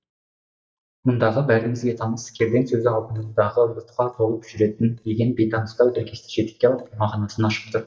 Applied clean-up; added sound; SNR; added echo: neural mask model DeepFilterNet 3.